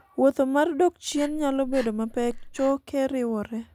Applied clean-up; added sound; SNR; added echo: none; Breathing; 14 dB; none.